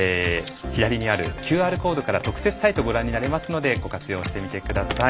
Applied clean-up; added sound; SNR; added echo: none; Telephone; 20 dB; none.